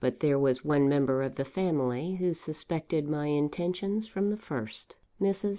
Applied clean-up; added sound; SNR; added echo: none; none; none; none.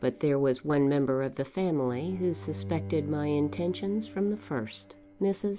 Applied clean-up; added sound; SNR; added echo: none; Bowed string instrument; 14 dB; none.